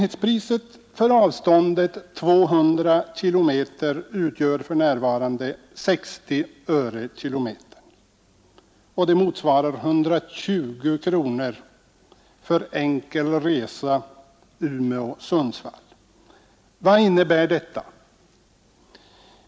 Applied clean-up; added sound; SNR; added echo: none; none; none; none.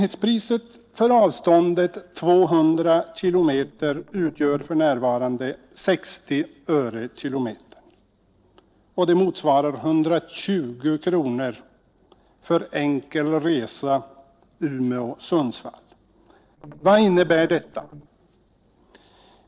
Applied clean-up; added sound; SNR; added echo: neural separator model SepFormer DNS4.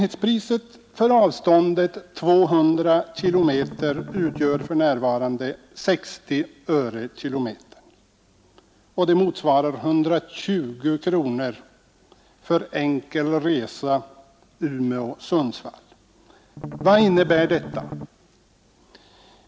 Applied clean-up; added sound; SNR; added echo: none; Strum; 11 dB; none.